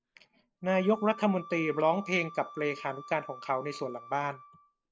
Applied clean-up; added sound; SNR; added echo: none; Wind instrument, woodwind instrument; 17 dB; none.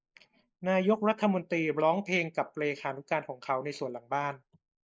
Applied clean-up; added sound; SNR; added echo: neural mask model Resemble Enhance denoiser.